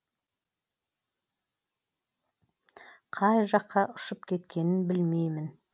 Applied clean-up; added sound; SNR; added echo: none; none; none; none.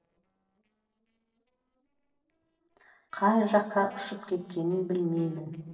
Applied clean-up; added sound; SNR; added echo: neural separator model SepFormer DNS4.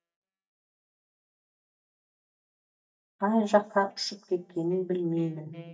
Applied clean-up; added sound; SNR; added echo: neural mask model DeepFilterNet 3.